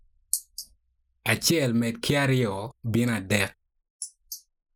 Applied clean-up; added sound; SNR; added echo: neural mask model Resemble Enhance denoiser.